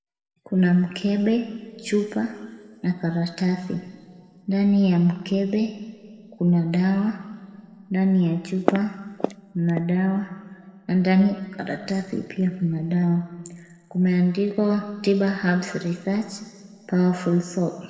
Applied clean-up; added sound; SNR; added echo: none; Walk, footsteps; 6 dB; reverberation time 1.8 s.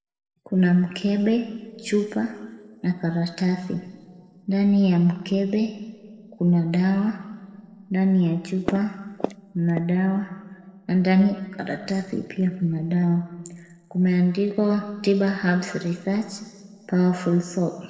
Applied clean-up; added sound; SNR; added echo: neural separator model SepFormer DNS4.